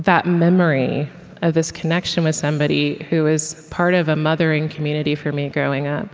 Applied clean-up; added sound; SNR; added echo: none; none; none; none.